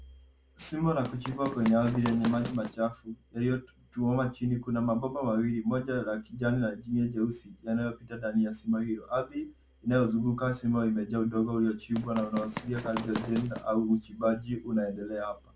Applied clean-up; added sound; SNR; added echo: none; Run; 9 dB; none.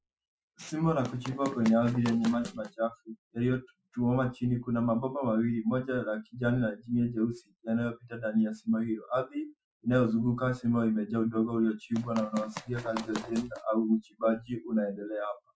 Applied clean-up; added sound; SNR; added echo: classical method Wiener filter.